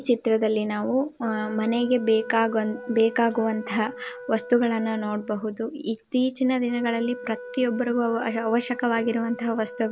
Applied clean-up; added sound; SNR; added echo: none; Wind instrument, woodwind instrument; 15 dB; none.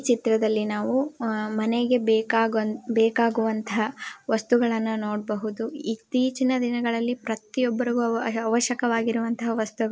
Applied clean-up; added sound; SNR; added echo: none; none; none; none.